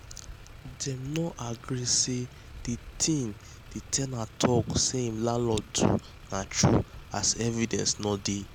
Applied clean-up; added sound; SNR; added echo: none; Motor vehicle (road); 17 dB; none.